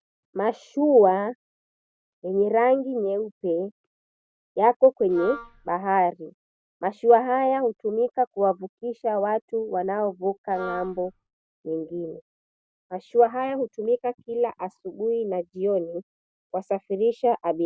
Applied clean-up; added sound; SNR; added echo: none; Wind instrument, woodwind instrument; 14 dB; none.